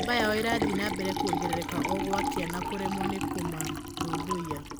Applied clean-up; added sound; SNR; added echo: none; Liquid; -1 dB; none.